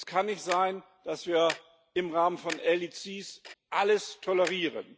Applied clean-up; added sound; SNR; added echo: none; Tick-tock; 16 dB; none.